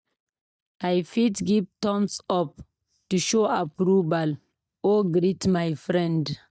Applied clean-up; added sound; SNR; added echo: neural mask model DeepFilterNet 3.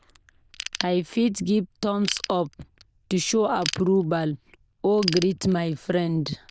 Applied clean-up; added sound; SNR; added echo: neural diffusion model UNIVERSE++.